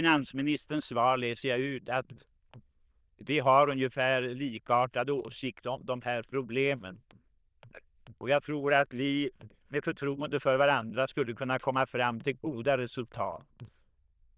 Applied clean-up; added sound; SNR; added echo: neural diffusion model UNIVERSE++.